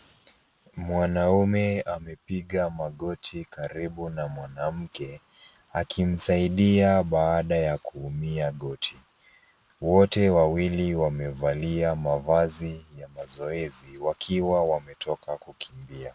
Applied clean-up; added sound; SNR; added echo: none; none; none; none.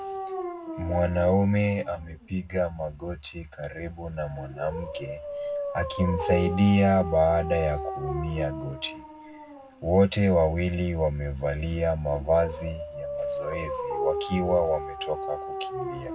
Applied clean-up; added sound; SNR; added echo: none; Dog; 9 dB; reverberation time 0.3 s.